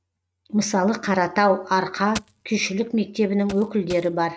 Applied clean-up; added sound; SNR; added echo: neural mask model RNNoise.